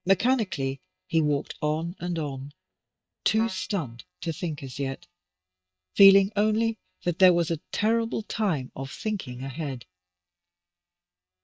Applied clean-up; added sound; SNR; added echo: neural mask model DeepFilterNet 3.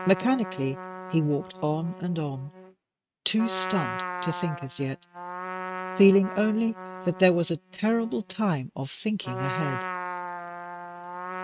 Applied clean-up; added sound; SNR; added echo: neural mask model RNNoise.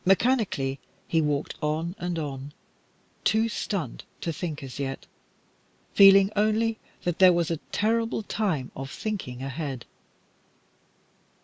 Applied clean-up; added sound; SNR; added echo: none; none; none; none.